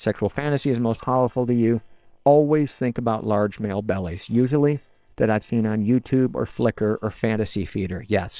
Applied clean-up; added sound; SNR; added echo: neural separator model SepFormer WHAM!.